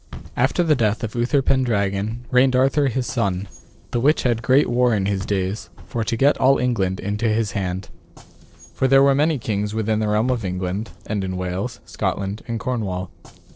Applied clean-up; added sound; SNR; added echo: neural separator model SepFormer DNS4.